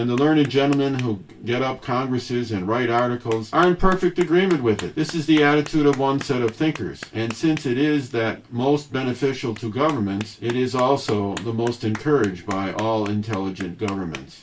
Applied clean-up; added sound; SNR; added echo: none; Clapping; 19 dB; reverberation time 0.2 s.